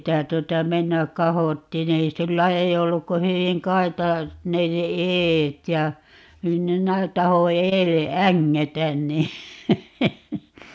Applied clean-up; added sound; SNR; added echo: none; none; none; none.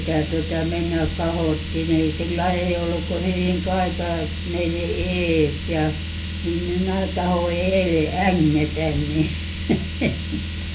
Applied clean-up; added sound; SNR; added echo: none; Car; 4 dB; reverberation time 0.3 s.